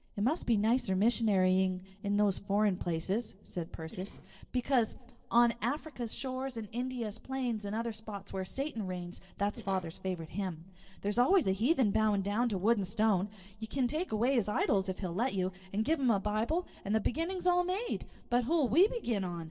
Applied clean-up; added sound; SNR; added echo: neural separator model SepFormer DNS4.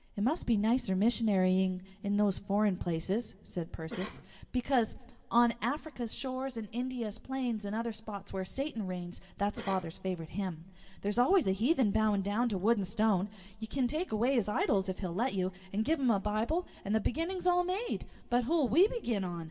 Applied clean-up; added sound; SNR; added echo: none; Cough; 17 dB; reverberation time 0.5 s.